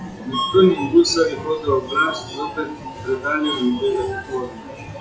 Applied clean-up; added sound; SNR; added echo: classical method WPE with log-MMSE.